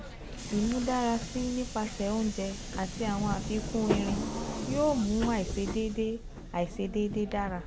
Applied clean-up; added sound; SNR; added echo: none; Subway, metro, underground; 5 dB; none.